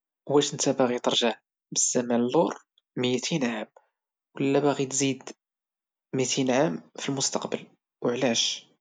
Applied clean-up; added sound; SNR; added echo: none; none; none; none.